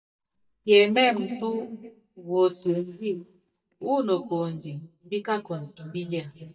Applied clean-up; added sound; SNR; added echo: neural mask model DeepFilterNet 3.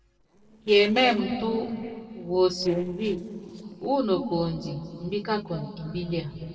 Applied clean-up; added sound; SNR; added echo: neural separator model SepFormer DNS4.